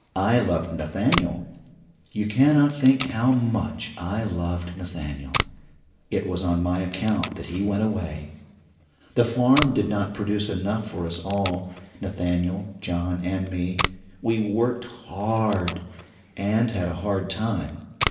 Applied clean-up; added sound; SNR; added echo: none; Packing tape, duct tape; 10 dB; reverberation time 0.9 s.